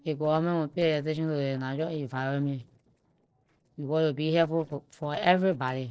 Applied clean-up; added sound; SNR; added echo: neural separator model SepFormer DNS4.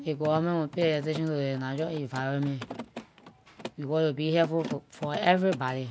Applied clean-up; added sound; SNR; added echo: none; Mechanisms; 15 dB; none.